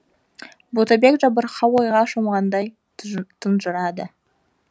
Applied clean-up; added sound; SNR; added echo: none; none; none; none.